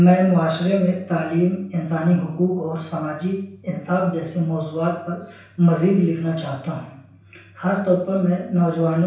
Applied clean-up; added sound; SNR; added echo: none; none; none; reverberation time 0.7 s.